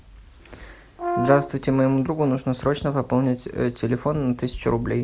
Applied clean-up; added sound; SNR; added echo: none; Brass instrument; 6 dB; none.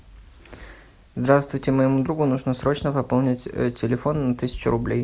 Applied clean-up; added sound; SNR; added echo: none; none; none; none.